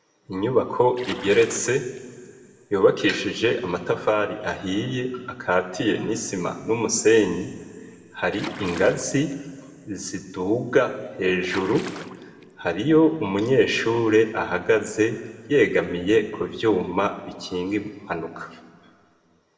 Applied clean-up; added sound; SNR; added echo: none; Splash, splatter; 14 dB; reverberation time 1.5 s.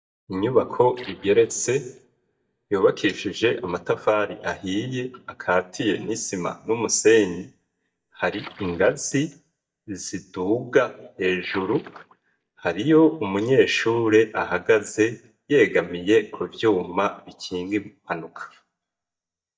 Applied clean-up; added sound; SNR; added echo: neural mask model DeepFilterNet 3.